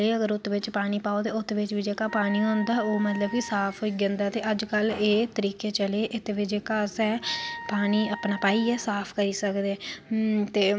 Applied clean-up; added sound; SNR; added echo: none; Wind instrument, woodwind instrument; 14 dB; none.